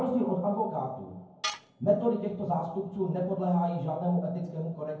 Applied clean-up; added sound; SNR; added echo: none; Tools; 15 dB; reverberation time 0.9 s.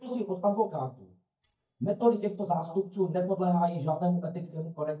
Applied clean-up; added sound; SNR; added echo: neural mask model DeepFilterNet 3.